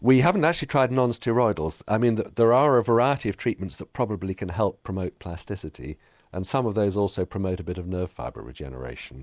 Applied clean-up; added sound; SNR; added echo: none; none; none; none.